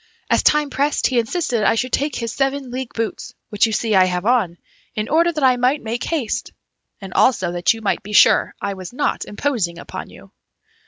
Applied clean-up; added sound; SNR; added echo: none; none; none; none.